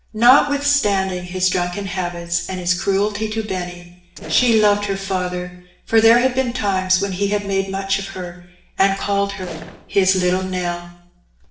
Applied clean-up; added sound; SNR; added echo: neural separator model SepFormer DNS4.